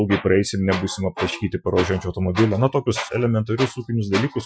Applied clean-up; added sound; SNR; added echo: classical method Wiener filter.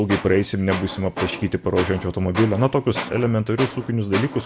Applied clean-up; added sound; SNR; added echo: none; Tools; 10 dB; none.